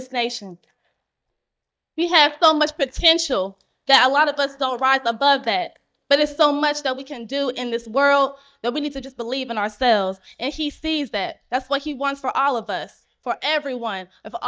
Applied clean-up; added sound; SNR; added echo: neural mask model DeepFilterNet 3.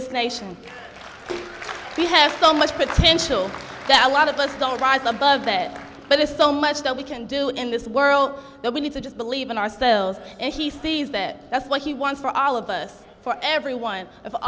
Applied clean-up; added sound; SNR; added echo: none; Splash, splatter; 17 dB; none.